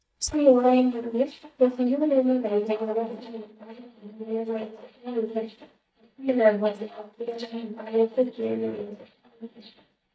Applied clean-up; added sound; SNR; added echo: neural mask model DeepFilterNet 3.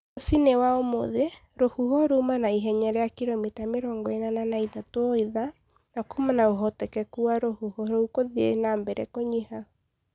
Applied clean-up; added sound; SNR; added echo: none; none; none; none.